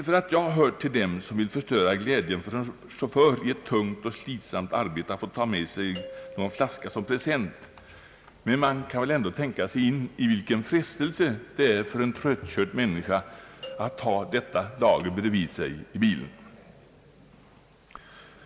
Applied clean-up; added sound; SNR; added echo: none; Doorbell; 18 dB; none.